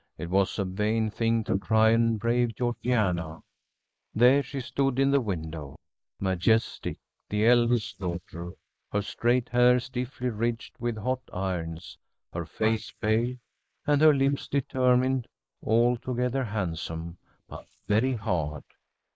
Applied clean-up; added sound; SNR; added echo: neural mask model Resemble Enhance denoiser.